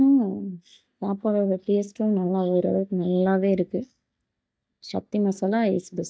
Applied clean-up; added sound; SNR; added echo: neural mask model DeepFilterNet 3.